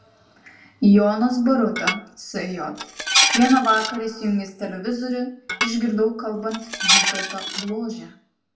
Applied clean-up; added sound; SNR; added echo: none; Dishes, pots, and pans; 2 dB; reverberation time 0.3 s.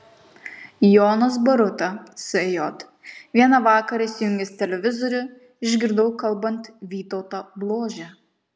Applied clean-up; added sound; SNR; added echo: none; none; none; none.